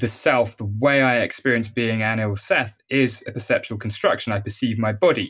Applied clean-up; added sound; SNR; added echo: none; none; none; none.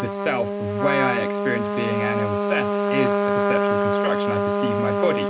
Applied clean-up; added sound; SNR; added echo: none; Trumpet; -4 dB; none.